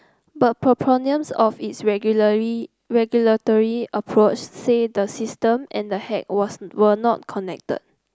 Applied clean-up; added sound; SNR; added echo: none; none; none; none.